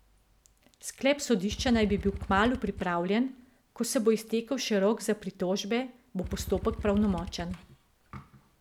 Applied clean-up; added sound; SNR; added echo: none; Motorcycle / Engine; 10 dB; none.